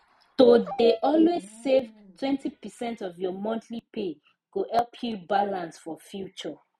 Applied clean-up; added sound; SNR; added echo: neural mask model RNNoise.